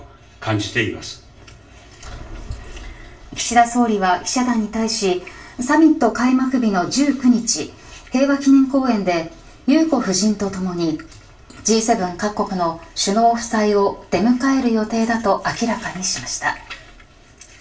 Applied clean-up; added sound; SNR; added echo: none; none; none; reverberation time 0.3 s.